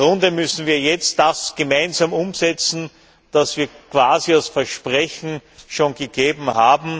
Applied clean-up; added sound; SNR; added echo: none; none; none; none.